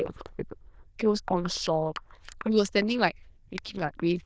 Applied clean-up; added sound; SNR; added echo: neural diffusion model UNIVERSE++.